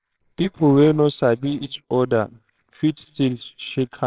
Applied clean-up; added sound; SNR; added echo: neural separator model SepFormer WHAMR!.